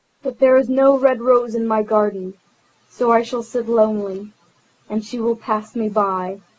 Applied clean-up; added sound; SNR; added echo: neural mask model Resemble Enhance denoiser.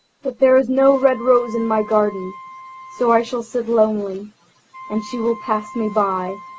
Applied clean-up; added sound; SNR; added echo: none; Wind instrument, woodwind instrument; 19 dB; none.